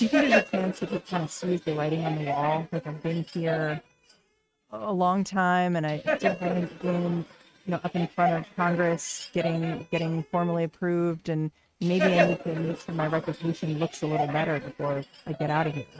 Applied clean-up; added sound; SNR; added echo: neural mask model RNNoise.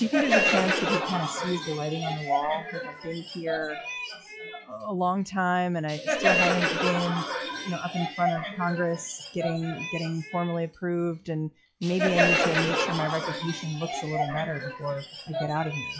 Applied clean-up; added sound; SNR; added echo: classical method log-MMSE.